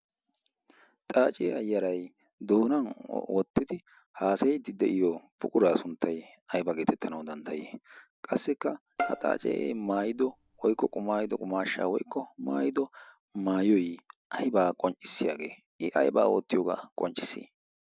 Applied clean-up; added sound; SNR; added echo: none; Bowed string instrument; 11 dB; none.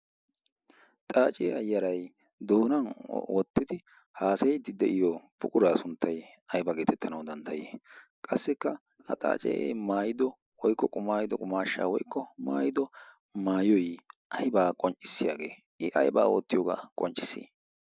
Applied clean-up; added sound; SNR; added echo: neural mask model Resemble Enhance denoiser.